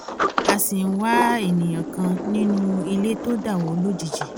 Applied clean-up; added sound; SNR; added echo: none; Sliding door; 5 dB; none.